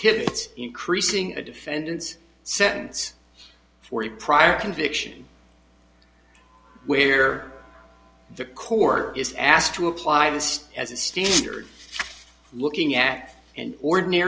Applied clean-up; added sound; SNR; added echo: none; none; none; none.